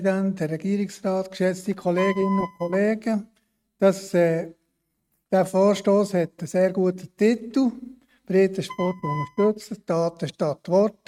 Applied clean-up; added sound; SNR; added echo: neural mask model RNNoise.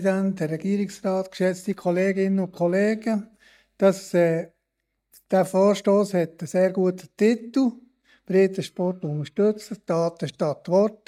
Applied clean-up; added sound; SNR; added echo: neural mask model DeepFilterNet 3.